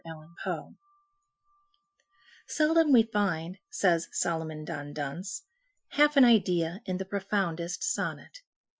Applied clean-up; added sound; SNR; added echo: classical method Wiener filter.